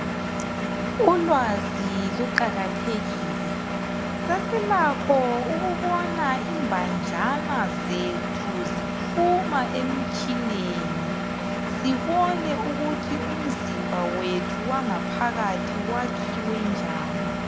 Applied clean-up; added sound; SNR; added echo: none; Engine; 0 dB; none.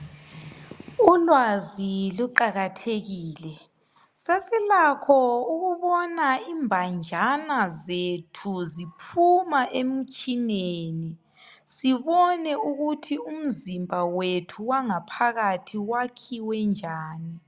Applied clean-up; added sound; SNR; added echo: none; none; none; none.